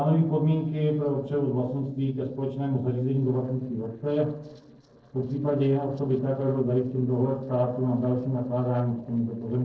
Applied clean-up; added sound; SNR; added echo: neural separator model SepFormer DNS4.